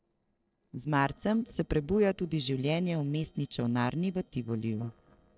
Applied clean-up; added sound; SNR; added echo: neural separator model SepFormer DNS4.